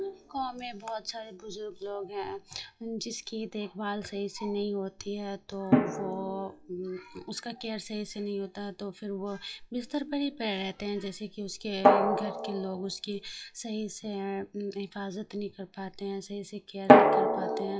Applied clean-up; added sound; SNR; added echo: classical method WPE with log-MMSE.